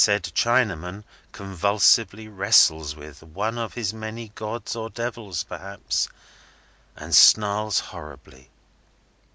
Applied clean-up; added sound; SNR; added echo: none; none; none; none.